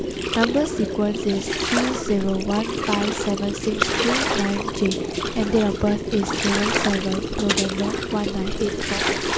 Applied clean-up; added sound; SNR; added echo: none; Gurgling; 0 dB; none.